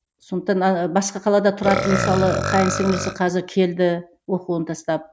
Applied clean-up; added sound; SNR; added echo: none; Burping, eructation; 5 dB; none.